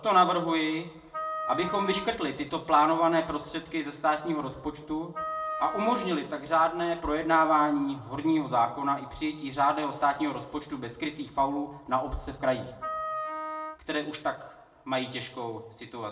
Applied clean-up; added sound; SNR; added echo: none; Wind instrument, woodwind instrument; 7 dB; reverberation time 0.6 s.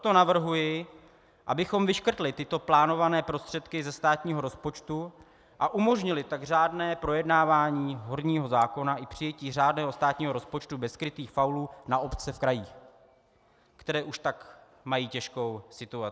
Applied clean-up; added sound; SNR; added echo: none; none; none; none.